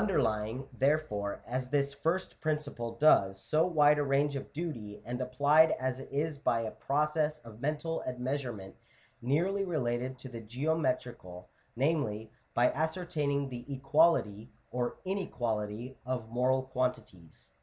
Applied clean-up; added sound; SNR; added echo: none; none; none; none.